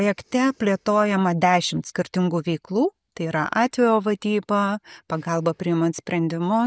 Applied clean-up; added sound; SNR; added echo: none; none; none; none.